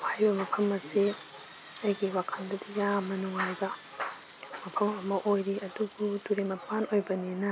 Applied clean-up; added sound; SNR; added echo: none; Drill; 18 dB; none.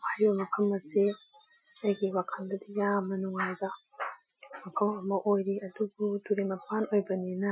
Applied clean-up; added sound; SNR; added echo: classical method Wiener filter.